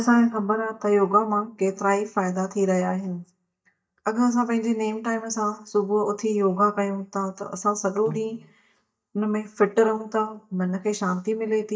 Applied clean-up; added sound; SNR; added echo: neural mask model DeepFilterNet 3.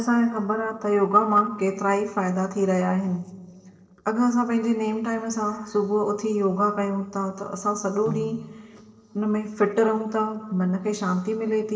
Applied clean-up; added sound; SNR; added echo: neural separator model SepFormer DNS4.